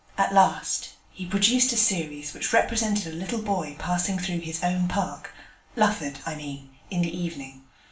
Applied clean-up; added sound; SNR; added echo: none; none; none; reverberation time 0.3 s.